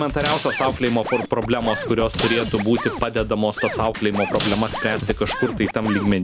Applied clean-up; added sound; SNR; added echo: none; Shatter + Scratching (performance technique); 6 dB; none.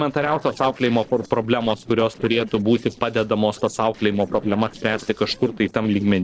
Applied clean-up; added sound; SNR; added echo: neural separator model SepFormer DNS4.